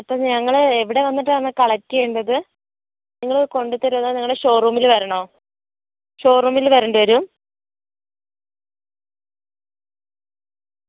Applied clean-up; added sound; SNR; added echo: none; none; none; none.